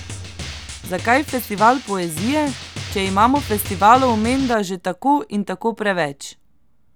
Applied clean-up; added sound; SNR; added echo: none; Drum; 13 dB; none.